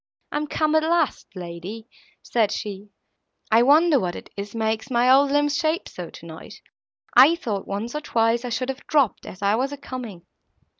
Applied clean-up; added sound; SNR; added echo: none; none; none; none.